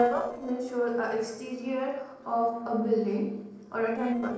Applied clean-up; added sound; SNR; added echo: neural separator model SepFormer DNS4.